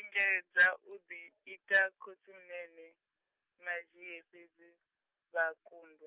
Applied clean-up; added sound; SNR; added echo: none; none; none; none.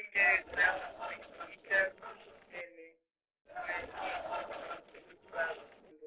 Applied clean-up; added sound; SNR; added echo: neural separator model SepFormer DNS4.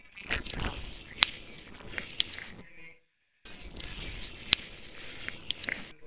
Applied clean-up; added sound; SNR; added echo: neural separator model SepFormer WHAMR!.